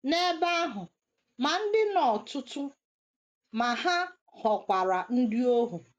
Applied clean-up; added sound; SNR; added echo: none; none; none; none.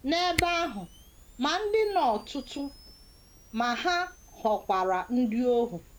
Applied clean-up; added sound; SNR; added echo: none; Camera; 15 dB; none.